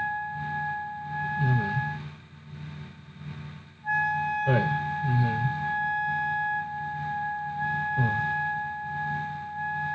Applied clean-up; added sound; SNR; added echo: none; Wind instrument, woodwind instrument; -2 dB; none.